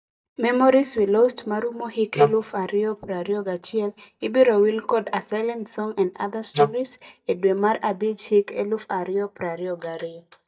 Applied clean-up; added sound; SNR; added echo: neural mask model DeepFilterNet 3.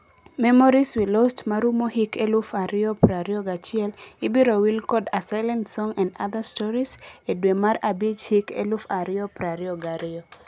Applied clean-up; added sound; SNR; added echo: none; none; none; none.